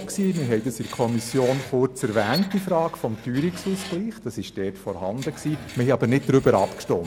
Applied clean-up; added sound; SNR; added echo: none; Screech; 17 dB; none.